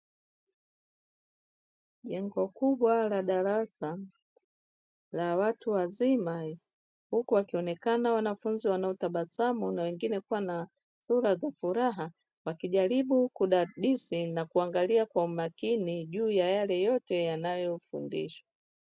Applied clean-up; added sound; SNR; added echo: none; none; none; none.